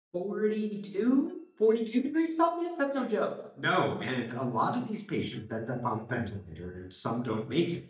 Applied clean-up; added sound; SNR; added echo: neural mask model DeepFilterNet 3.